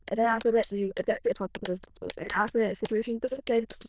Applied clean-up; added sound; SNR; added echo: neural diffusion model UNIVERSE++.